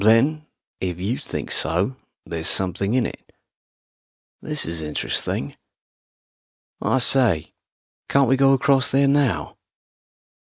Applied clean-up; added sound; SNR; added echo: none; none; none; none.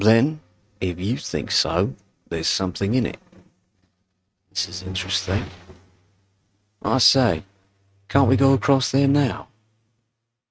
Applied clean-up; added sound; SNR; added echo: neural mask model RNNoise.